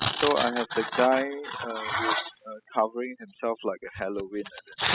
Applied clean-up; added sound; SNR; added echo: classical method spectral subtraction.